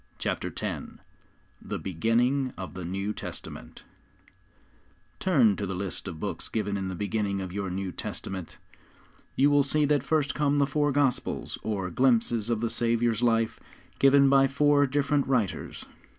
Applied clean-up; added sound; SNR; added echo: none; none; none; none.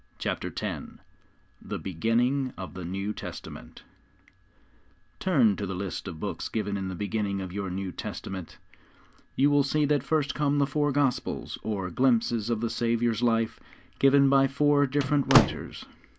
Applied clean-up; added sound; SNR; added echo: none; Slam / Microwave oven; -2 dB; none.